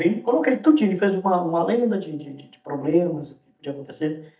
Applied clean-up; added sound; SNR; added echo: neural mask model DeepFilterNet 3.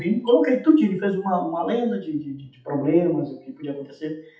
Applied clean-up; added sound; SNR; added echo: classical method WPE with log-MMSE.